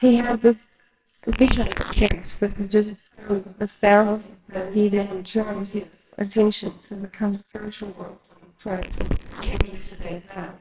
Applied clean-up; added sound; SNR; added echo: neural separator model SepFormer WHAMR!.